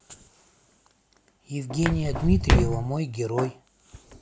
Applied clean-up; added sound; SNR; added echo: none; Walk, footsteps; -5 dB; none.